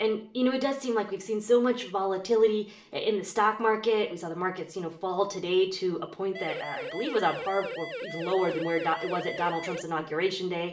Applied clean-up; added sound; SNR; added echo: none; Siren; 9 dB; reverberation time 0.4 s.